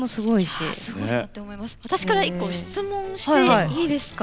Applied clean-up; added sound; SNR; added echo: none; Tools; 7 dB; none.